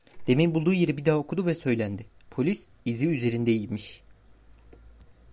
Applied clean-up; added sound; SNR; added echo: none; none; none; none.